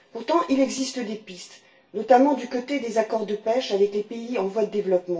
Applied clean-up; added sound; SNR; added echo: none; none; none; reverberation time 0.2 s.